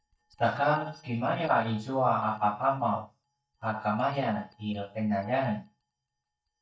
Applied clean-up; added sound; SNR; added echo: neural mask model DeepFilterNet 3.